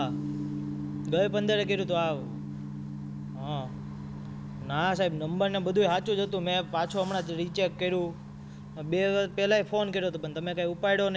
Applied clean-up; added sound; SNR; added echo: none; Gong; 9 dB; none.